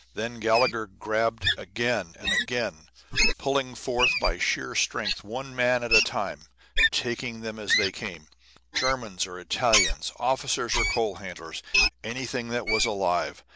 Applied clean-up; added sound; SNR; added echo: none; Wild animals; 1 dB; none.